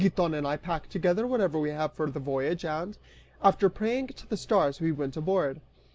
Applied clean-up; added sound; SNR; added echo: none; none; none; none.